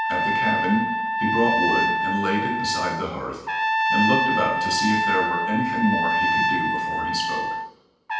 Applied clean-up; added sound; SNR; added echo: none; Trumpet; -3 dB; reverberation time 0.9 s.